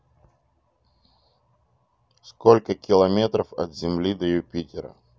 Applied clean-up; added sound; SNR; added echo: none; none; none; none.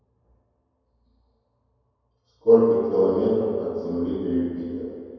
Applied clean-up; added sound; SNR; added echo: none; none; none; reverberation time 2.2 s.